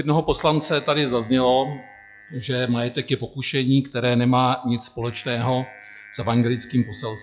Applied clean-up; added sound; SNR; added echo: classical method log-MMSE.